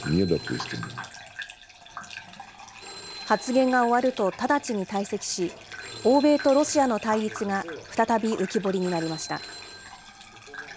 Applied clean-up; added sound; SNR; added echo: none; Bathtub (filling or washing) / Gurgling + Telephone; 14 dB; none.